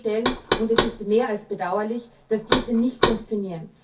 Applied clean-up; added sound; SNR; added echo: none; Knock; 1 dB; reverberation time 0.3 s.